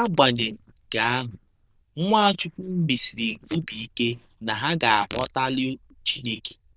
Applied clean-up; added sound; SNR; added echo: neural diffusion model UNIVERSE++.